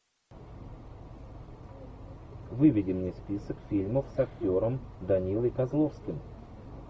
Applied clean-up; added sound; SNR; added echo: none; none; none; none.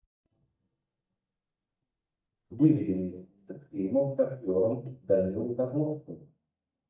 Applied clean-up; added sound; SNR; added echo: neural mask model DeepFilterNet 3.